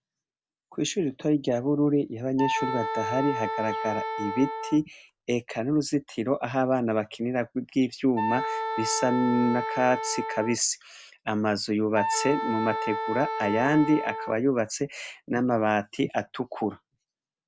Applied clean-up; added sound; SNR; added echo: none; Wind instrument, woodwind instrument; 5 dB; none.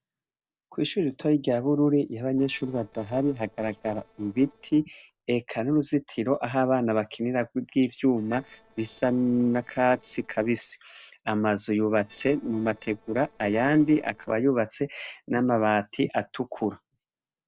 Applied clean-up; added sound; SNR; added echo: neural separator model SepFormer DNS4.